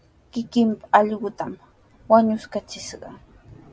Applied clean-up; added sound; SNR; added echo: none; none; none; none.